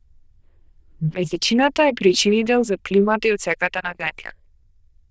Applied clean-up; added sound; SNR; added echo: neural diffusion model UNIVERSE++.